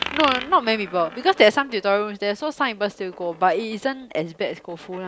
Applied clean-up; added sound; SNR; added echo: none; Coin (dropping); 13 dB; none.